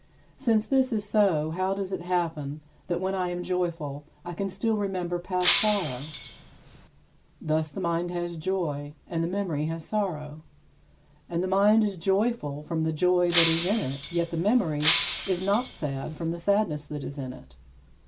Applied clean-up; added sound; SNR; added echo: none; Shatter; 5 dB; none.